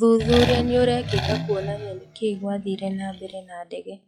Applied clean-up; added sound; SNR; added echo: classical method log-MMSE.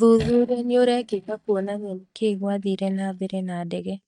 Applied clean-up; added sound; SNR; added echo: neural mask model DeepFilterNet 3.